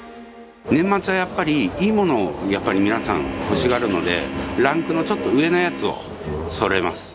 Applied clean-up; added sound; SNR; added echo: none; Organ; 9 dB; none.